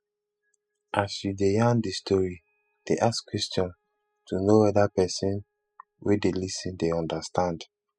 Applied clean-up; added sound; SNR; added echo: classical method spectral subtraction.